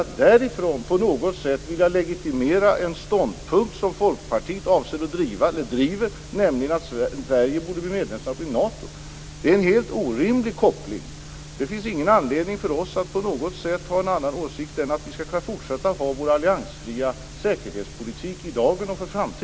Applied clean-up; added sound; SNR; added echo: none; none; none; none.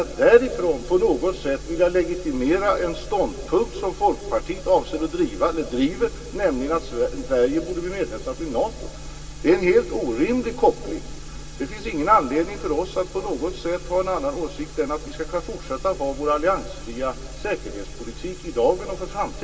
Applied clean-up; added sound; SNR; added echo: none; none; none; reverberation time 2.8 s.